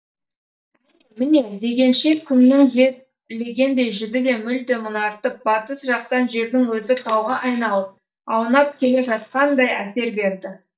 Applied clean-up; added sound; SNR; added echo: neural mask model DeepFilterNet 3.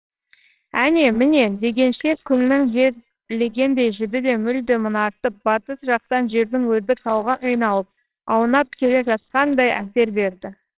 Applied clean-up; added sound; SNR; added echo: neural separator model SepFormer WHAMR!.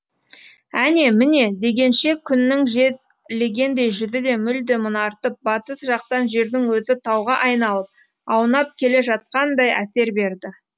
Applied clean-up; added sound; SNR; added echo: none; none; none; none.